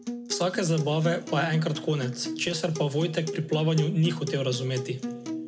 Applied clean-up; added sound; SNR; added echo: none; Acoustic guitar; 10 dB; reverberation time 1.3 s.